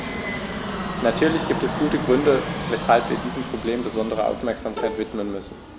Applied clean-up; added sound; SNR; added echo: none; Fixed-wing aircraft, airplane + Bowed string instrument; 5 dB; none.